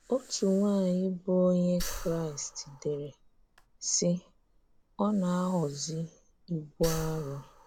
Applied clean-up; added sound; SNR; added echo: none; Breathing; 13 dB; none.